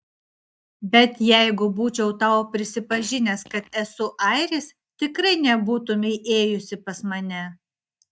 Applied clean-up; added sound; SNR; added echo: neural mask model DeepFilterNet 3.